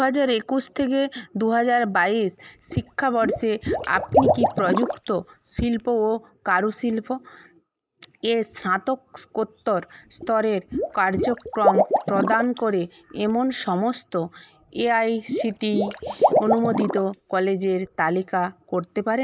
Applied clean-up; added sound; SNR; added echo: neural mask model Resemble Enhance denoiser.